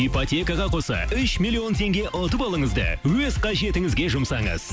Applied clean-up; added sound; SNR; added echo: none; none; none; none.